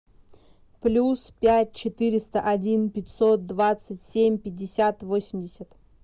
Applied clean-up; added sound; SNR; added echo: none; none; none; none.